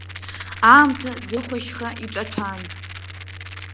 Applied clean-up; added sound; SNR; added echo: none; Microwave oven + Rattle; 13 dB; none.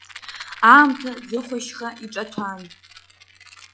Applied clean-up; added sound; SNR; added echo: classical method log-MMSE.